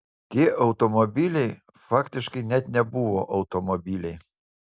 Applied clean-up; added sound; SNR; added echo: none; none; none; none.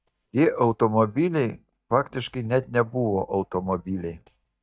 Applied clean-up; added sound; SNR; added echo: neural mask model DeepFilterNet 3.